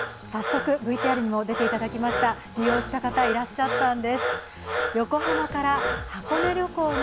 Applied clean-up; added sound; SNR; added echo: none; Frog; 3 dB; none.